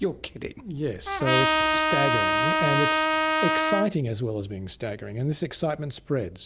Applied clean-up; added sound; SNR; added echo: none; Trumpet; -5 dB; none.